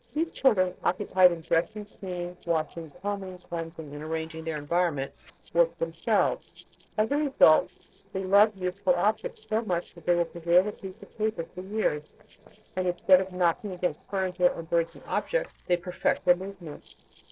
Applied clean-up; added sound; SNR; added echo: neural separator model SepFormer DNS4.